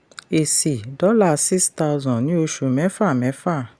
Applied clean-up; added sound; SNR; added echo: none; none; none; none.